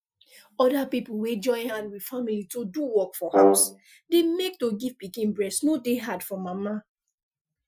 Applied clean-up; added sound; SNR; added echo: classical method Wiener filter.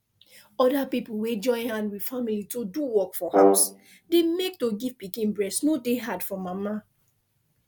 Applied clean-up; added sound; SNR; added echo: none; Brass instrument; -5 dB; none.